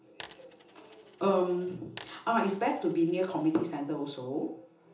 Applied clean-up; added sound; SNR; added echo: none; Coin (dropping); 20 dB; reverberation time 0.6 s.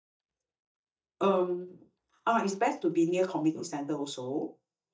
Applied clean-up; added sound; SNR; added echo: neural mask model DeepFilterNet 3.